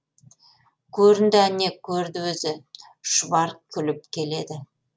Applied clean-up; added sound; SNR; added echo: none; none; none; none.